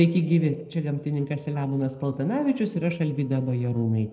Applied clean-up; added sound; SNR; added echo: neural separator model SepFormer DNS4.